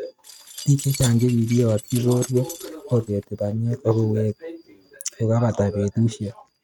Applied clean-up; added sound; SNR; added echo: neural mask model RNNoise.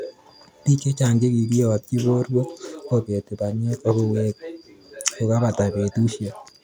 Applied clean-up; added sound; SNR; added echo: none; none; none; none.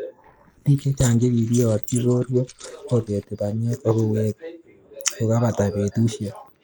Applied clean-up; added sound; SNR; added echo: neural mask model Resemble Enhance denoiser.